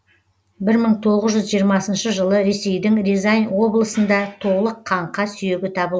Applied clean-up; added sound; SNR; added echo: none; none; none; none.